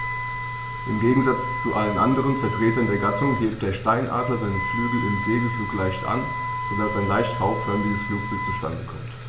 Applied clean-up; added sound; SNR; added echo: none; Wind instrument, woodwind instrument; 6 dB; none.